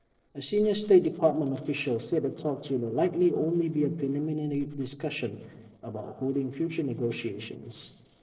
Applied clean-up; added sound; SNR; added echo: neural separator model SepFormer DNS4.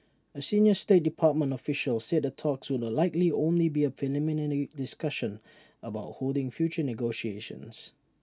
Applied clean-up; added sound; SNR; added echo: none; none; none; none.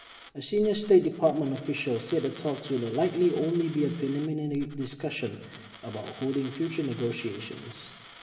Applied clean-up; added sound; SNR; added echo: none; Coin (dropping); 20 dB; reverberation time 1.2 s.